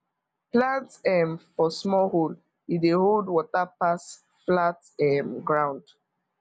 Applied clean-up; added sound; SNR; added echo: none; none; none; none.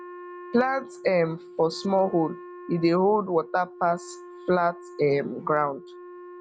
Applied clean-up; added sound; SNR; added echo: none; Wind instrument, woodwind instrument; 17 dB; none.